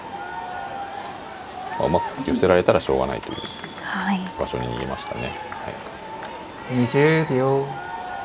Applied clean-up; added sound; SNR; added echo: none; Crowd / Cheering; 8 dB; none.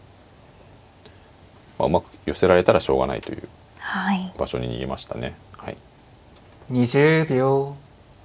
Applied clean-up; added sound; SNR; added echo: none; none; none; none.